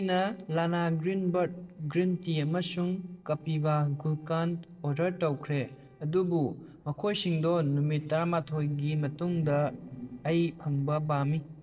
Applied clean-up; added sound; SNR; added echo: neural separator model SepFormer DNS4.